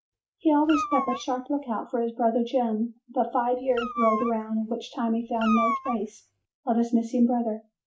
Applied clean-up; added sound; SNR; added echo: neural mask model RNNoise.